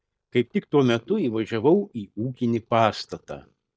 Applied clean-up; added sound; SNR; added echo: neural mask model DeepFilterNet 3.